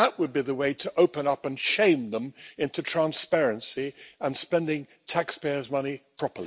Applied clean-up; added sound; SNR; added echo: none; none; none; none.